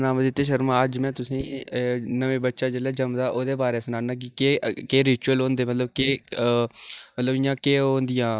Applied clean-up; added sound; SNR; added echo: neural mask model DeepFilterNet 3.